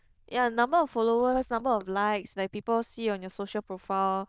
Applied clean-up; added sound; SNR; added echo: neural diffusion model UNIVERSE++.